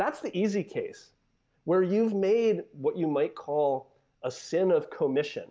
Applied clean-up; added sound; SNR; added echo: none; none; none; none.